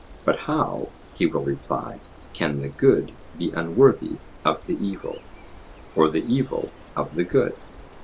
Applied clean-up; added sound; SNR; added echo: none; Bird; 19 dB; none.